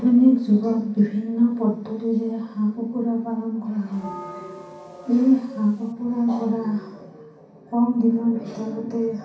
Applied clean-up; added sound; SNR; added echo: none; Bell; 17 dB; reverberation time 0.6 s.